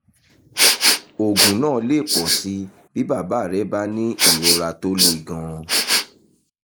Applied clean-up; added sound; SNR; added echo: neural mask model Resemble Enhance denoiser.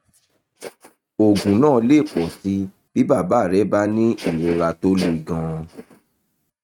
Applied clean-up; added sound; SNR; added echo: neural mask model RNNoise.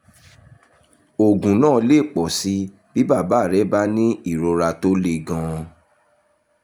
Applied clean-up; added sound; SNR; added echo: none; none; none; none.